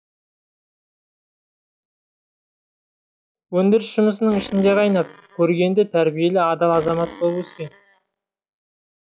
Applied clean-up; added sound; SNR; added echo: classical method log-MMSE.